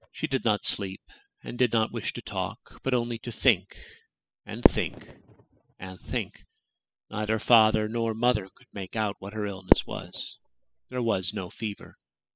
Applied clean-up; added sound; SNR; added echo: classical method spectral subtraction.